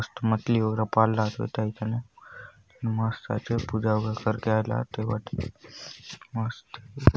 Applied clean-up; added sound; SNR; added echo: none; none; none; none.